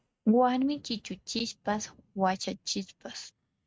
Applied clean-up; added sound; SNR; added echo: neural mask model RNNoise.